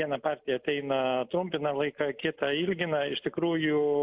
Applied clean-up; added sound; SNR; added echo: none; none; none; none.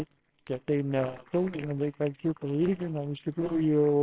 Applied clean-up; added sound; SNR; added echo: neural separator model SepFormer WHAMR!.